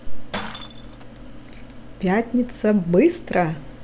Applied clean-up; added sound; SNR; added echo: none; Shatter; 18 dB; none.